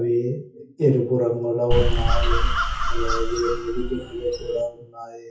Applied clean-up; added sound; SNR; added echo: classical method WPE with log-MMSE.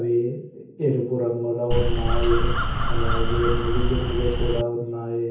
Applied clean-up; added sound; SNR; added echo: none; Crow; -5 dB; reverberation time 0.7 s.